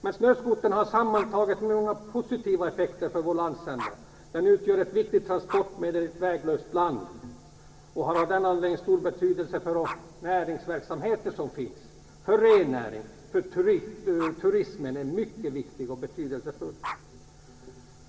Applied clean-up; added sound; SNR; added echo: none; Dog; 18 dB; reverberation time 2.4 s.